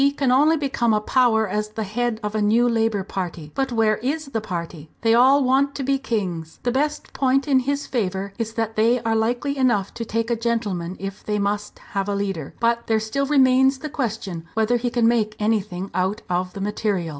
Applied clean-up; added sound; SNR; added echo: none; none; none; none.